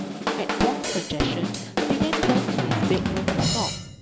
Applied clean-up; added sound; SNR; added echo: none; Drum / Drum kit; -5 dB; none.